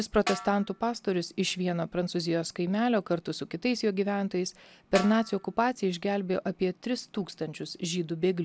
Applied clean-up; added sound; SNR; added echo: none; Snare drum; 10 dB; none.